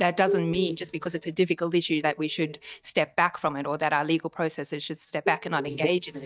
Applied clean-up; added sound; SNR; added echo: neural mask model DeepFilterNet 3.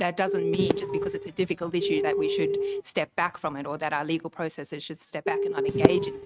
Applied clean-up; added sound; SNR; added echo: neural mask model RNNoise.